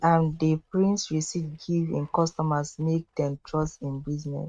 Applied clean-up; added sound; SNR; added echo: neural mask model RNNoise.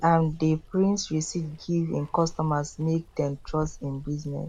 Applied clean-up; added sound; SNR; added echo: none; Water; 19 dB; none.